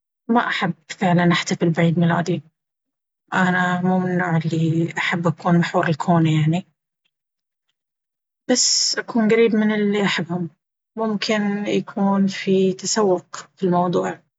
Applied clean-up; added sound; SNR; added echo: none; none; none; none.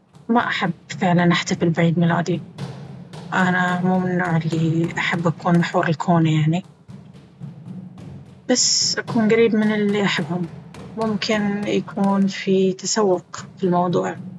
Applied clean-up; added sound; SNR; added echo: none; Run; 17 dB; none.